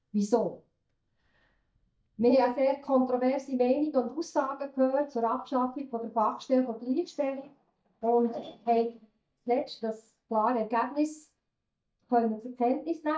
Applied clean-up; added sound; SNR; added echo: neural mask model DeepFilterNet 3.